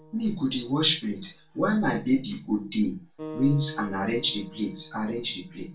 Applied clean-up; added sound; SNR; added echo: none; Acoustic guitar; 17 dB; reverberation time 0.2 s.